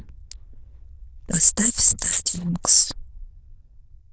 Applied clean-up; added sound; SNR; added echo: neural diffusion model UNIVERSE++.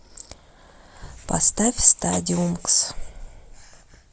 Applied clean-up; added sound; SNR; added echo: none; none; none; none.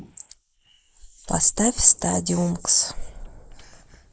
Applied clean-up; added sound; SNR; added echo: neural mask model Resemble Enhance denoiser.